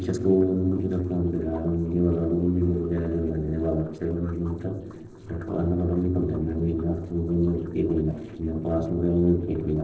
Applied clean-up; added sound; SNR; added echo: neural separator model SepFormer DNS4.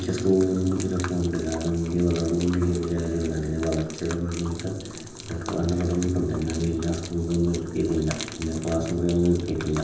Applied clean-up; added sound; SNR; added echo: none; Gurgling / Liquid; 16 dB; reverberation time 0.9 s.